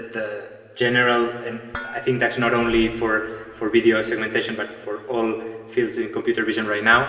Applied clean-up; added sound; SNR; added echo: none; Dishes, pots, and pans; 17 dB; reverberation time 2.8 s.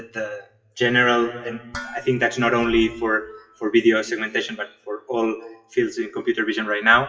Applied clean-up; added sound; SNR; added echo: classical method WPE with log-MMSE.